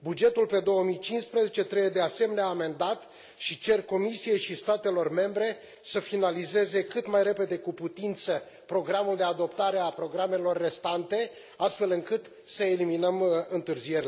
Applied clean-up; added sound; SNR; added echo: none; none; none; none.